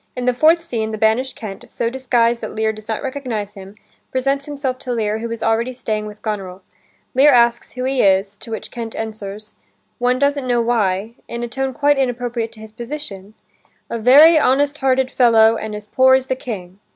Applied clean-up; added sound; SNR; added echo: none; none; none; none.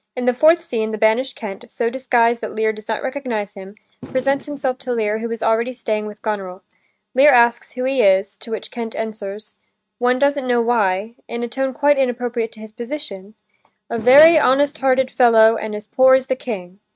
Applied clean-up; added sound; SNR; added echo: neural mask model RNNoise.